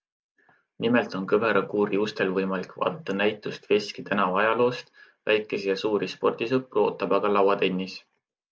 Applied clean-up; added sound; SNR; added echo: none; none; none; none.